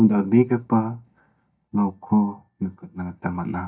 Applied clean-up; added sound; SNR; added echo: neural mask model DeepFilterNet 3.